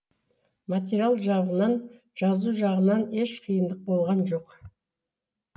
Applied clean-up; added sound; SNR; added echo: none; none; none; none.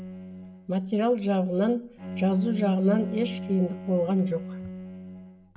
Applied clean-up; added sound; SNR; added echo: none; Bowed string instrument; 9 dB; none.